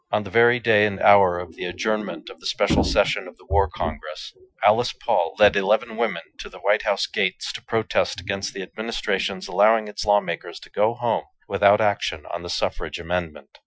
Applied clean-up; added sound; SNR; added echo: classical method Wiener filter.